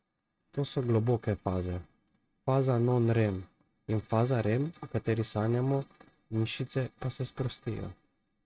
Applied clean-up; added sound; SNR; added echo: neural mask model RNNoise.